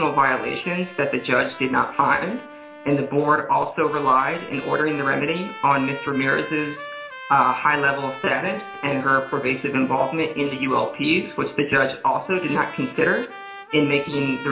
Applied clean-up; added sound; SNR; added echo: none; Trumpet; 16 dB; reverberation time 0.5 s.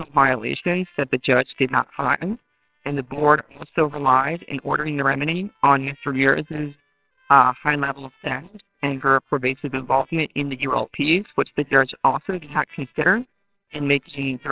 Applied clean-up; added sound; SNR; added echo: neural separator model SepFormer WHAMR!.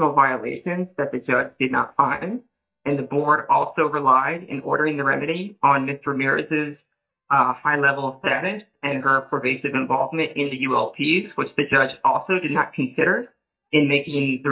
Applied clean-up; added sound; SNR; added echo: neural mask model DeepFilterNet 3.